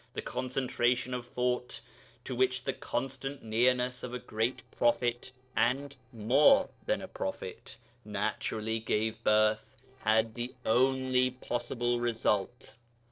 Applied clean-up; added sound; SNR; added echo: neural separator model SepFormer DNS4.